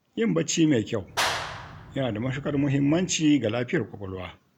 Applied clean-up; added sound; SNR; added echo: none; Clapping; 8 dB; none.